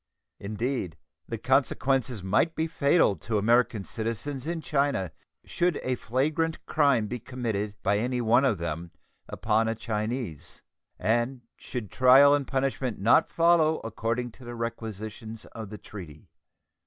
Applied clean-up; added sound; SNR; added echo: none; none; none; none.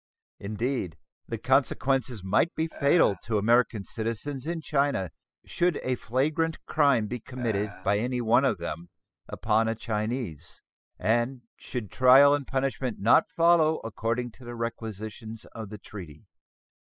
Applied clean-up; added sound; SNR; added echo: classical method spectral subtraction.